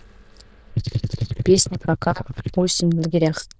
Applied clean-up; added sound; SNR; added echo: neural diffusion model UNIVERSE++.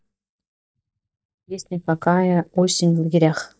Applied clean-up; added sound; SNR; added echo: neural mask model DeepFilterNet 3.